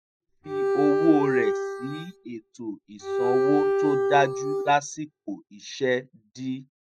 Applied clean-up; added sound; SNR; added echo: classical method spectral subtraction.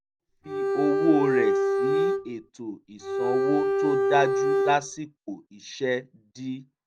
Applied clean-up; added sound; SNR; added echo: none; Bowed string instrument; -5 dB; none.